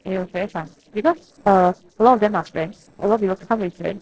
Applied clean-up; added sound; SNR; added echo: neural separator model SepFormer DNS4.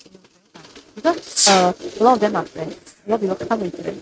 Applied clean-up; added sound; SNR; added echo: neural mask model RNNoise.